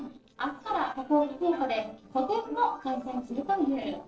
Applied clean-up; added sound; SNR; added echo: neural separator model SepFormer DNS4.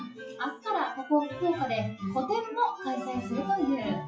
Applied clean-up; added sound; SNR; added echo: classical method WPE with log-MMSE.